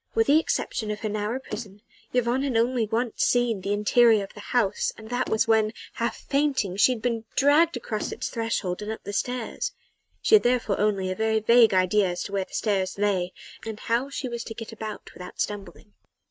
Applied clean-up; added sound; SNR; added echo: neural mask model RNNoise.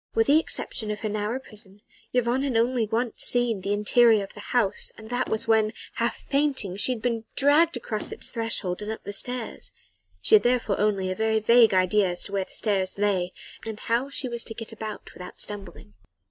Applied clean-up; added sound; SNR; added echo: neural mask model DeepFilterNet 3.